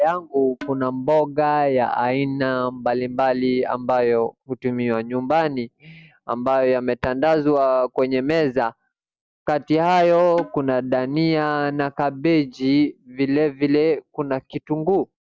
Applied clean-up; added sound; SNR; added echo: none; Percussion; 18 dB; none.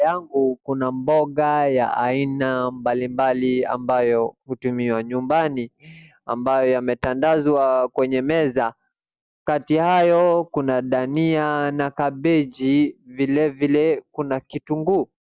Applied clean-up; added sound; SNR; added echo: none; none; none; none.